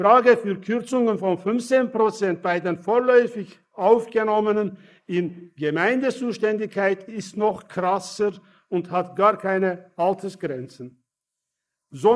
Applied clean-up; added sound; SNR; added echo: neural mask model Resemble Enhance denoiser.